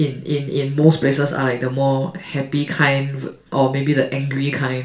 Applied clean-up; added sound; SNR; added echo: none; none; none; reverberation time 0.4 s.